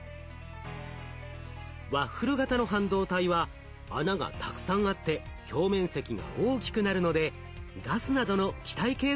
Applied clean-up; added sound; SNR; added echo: none; none; none; none.